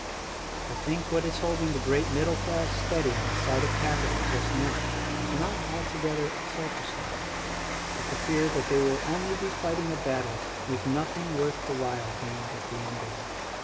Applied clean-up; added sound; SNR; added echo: none; Rain; 0 dB; reverberation time 0.7 s.